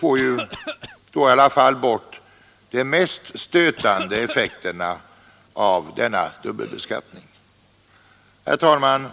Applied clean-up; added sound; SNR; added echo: none; Cough; 11 dB; none.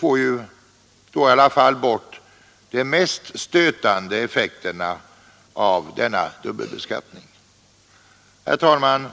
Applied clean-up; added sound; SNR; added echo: none; none; none; none.